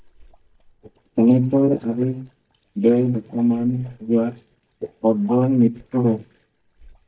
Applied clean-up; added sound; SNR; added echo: neural mask model DeepFilterNet 3.